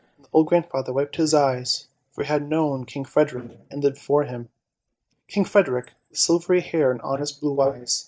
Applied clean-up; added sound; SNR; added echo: neural mask model DeepFilterNet 3.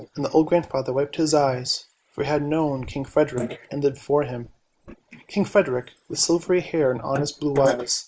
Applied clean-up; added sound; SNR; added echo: neural mask model Resemble Enhance denoiser.